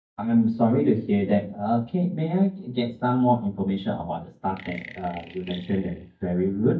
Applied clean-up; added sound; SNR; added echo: neural mask model DeepFilterNet 3.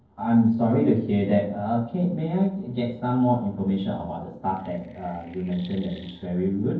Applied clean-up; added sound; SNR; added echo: neural separator model SepFormer DNS4.